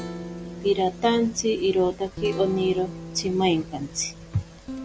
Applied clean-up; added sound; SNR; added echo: none; Guitar; 12 dB; none.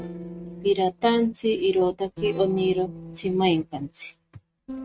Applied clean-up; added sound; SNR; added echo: neural mask model RNNoise.